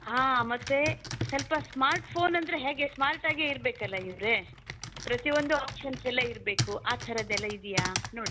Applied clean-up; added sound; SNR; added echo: none; Computer keyboard; 8 dB; none.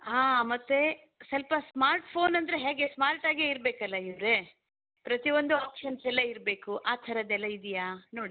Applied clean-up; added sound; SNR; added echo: none; none; none; none.